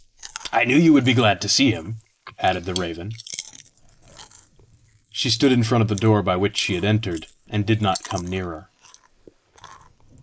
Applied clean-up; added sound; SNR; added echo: neural mask model Resemble Enhance denoiser.